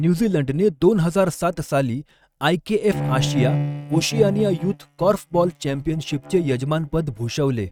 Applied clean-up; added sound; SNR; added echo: neural mask model RNNoise.